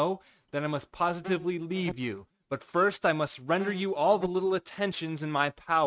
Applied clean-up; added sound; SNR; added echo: neural mask model RNNoise.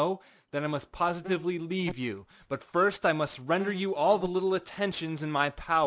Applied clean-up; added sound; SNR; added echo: neural mask model DeepFilterNet 3.